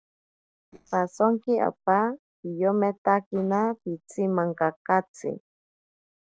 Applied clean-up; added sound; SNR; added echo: neural separator model SepFormer DNS4.